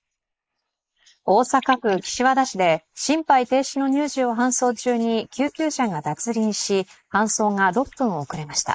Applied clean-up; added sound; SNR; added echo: neural mask model Resemble Enhance denoiser.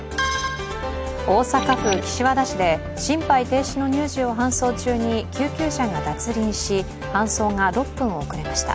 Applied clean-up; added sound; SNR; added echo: none; none; none; none.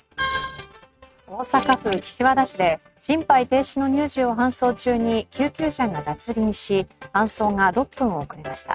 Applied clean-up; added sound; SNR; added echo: neural mask model RNNoise.